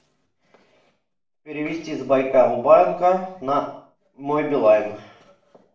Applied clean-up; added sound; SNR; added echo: none; none; none; reverberation time 0.5 s.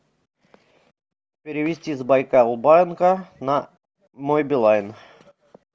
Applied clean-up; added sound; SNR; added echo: none; none; none; none.